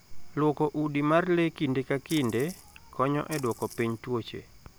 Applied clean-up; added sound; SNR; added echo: none; Splash, splatter; 19 dB; none.